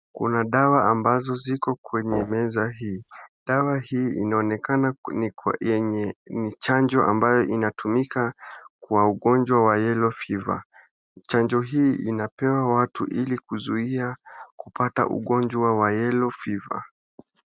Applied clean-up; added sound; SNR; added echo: neural mask model RNNoise.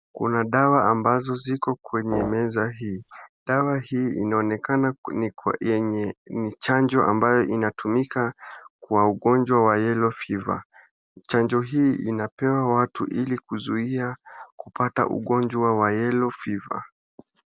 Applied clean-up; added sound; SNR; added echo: none; Brass instrument; 10 dB; none.